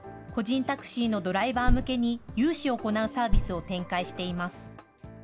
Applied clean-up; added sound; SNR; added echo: none; Bass drum; -1 dB; none.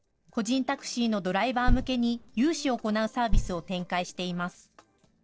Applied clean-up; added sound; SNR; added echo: neural separator model SepFormer DNS4.